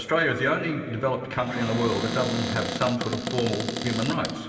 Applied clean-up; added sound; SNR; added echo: none; Cupboard open or close; 5 dB; reverberation time 2.9 s.